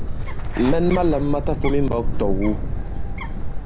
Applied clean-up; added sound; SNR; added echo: none; Bird; -2 dB; none.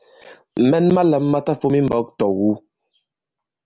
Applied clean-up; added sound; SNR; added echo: none; none; none; none.